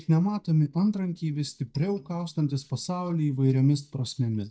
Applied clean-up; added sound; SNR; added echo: neural mask model DeepFilterNet 3.